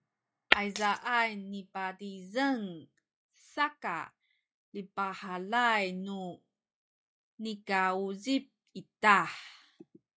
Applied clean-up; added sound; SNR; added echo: classical method log-MMSE.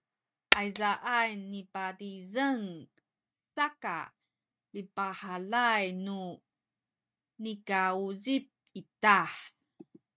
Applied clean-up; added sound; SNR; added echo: neural mask model RNNoise.